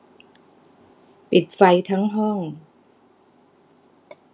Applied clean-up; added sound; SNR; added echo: none; none; none; none.